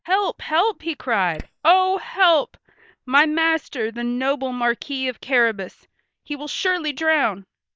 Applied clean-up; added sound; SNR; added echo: neural mask model DeepFilterNet 3.